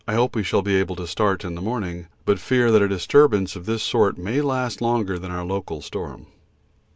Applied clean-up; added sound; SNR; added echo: none; none; none; none.